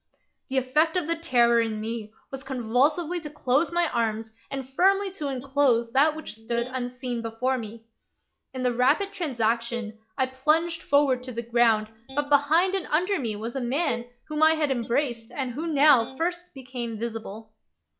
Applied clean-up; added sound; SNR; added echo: classical method log-MMSE.